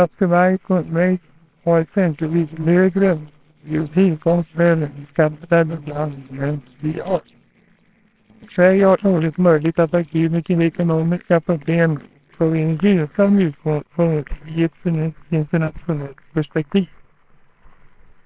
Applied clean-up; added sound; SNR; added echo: neural separator model SepFormer WHAMR!.